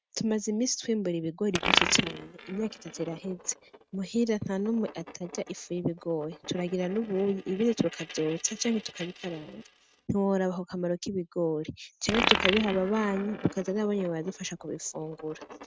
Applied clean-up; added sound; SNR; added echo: neural mask model RNNoise.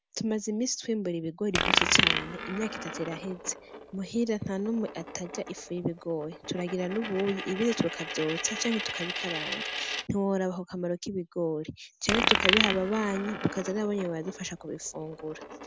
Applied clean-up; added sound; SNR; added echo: none; Coin (dropping); 2 dB; none.